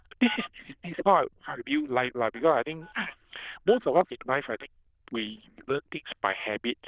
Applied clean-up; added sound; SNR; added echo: neural diffusion model UNIVERSE++.